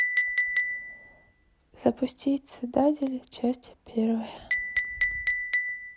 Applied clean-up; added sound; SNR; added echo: none; Chink, clink; 0 dB; none.